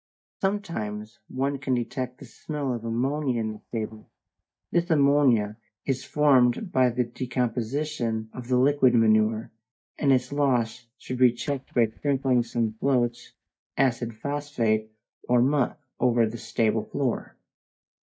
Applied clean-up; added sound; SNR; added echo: neural mask model DeepFilterNet 3.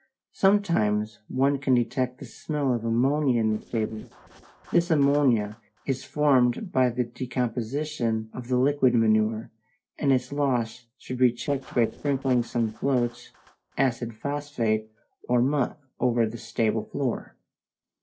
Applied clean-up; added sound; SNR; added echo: neural separator model SepFormer DNS4.